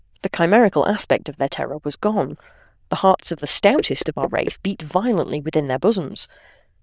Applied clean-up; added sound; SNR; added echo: neural diffusion model UNIVERSE++.